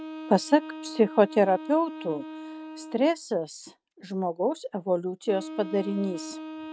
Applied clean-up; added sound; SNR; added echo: neural mask model RNNoise.